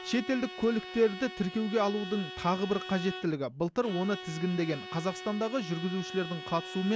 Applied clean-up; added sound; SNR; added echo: none; Bowed string instrument; 12 dB; none.